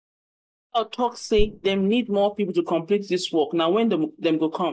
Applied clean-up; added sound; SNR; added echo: neural mask model DeepFilterNet 3.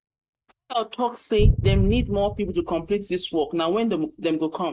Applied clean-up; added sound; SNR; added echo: neural mask model RNNoise.